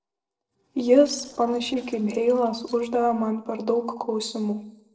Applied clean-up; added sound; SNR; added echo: neural separator model SepFormer DNS4.